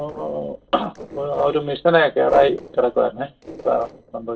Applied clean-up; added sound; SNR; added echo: neural separator model SepFormer DNS4.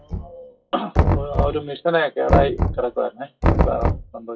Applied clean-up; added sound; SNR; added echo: classical method WPE with log-MMSE.